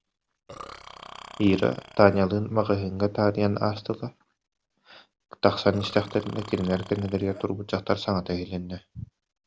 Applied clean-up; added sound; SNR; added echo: none; Burping, eructation; 18 dB; none.